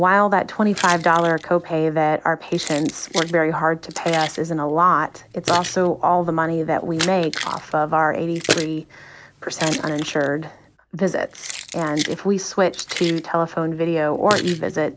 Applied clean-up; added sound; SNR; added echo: none; Keys jangling; 12 dB; none.